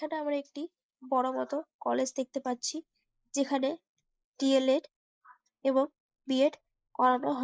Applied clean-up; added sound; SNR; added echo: neural mask model Resemble Enhance denoiser.